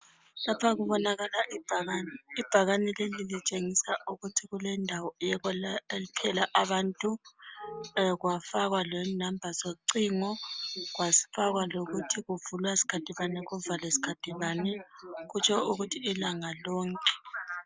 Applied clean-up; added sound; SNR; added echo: none; none; none; none.